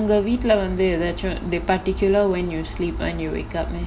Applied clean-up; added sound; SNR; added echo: none; none; none; none.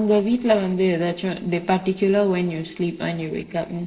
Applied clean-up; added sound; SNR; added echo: neural separator model SepFormer DNS4.